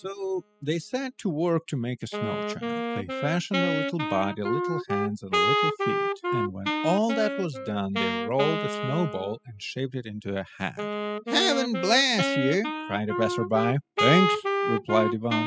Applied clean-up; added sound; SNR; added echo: classical method spectral subtraction.